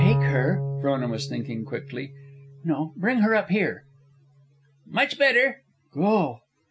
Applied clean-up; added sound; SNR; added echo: none; Bowed string instrument; 5 dB; none.